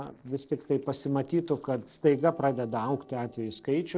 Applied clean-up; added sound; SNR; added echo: neural separator model SepFormer DNS4.